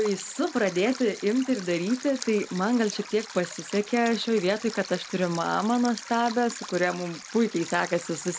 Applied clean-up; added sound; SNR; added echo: none; Stream; 15 dB; none.